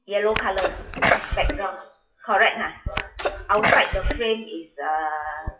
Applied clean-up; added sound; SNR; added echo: classical method WPE with log-MMSE.